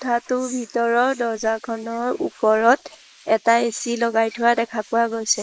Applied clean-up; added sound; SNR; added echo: neural mask model Resemble Enhance denoiser.